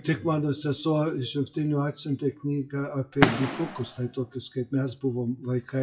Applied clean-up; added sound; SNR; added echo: classical method WPE with log-MMSE.